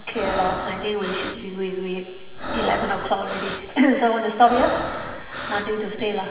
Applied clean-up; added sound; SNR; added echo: none; Breathing; 7 dB; reverberation time 1.5 s.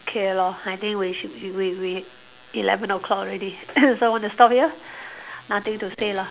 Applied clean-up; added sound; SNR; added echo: none; none; none; none.